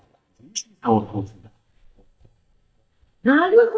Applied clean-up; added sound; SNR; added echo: neural mask model DeepFilterNet 3.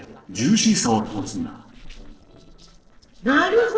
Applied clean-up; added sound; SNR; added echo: neural separator model SepFormer DNS4.